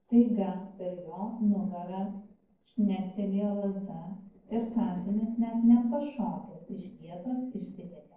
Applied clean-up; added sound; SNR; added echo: neural separator model SepFormer DNS4.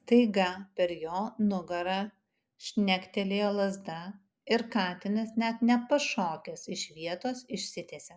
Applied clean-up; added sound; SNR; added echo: none; none; none; none.